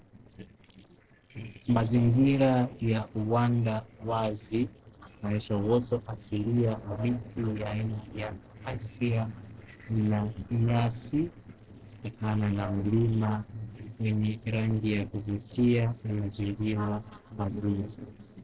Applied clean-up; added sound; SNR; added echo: neural separator model SepFormer DNS4.